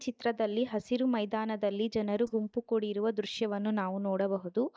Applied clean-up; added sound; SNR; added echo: neural mask model DeepFilterNet 3.